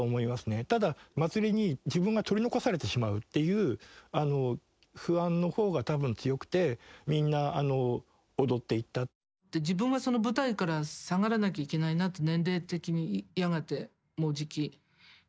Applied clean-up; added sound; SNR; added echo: none; none; none; none.